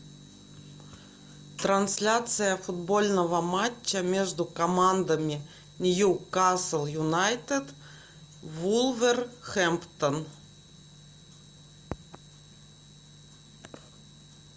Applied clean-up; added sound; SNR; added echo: none; none; none; none.